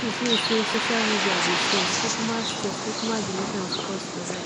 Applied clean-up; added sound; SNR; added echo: none; Bird; -3 dB; none.